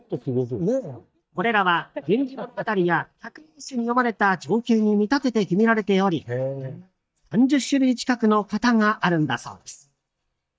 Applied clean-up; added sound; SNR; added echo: neural mask model DeepFilterNet 3.